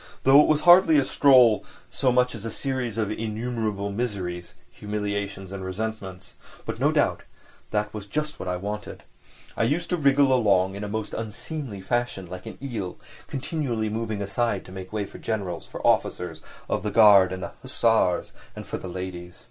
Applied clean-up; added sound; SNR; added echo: none; none; none; none.